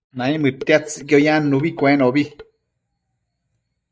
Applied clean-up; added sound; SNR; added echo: neural mask model DeepFilterNet 3.